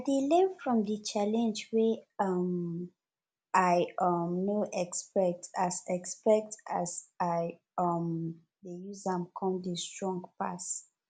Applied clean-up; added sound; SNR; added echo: none; none; none; none.